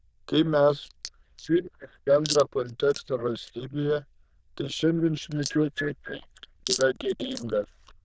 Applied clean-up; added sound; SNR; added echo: neural diffusion model UNIVERSE++.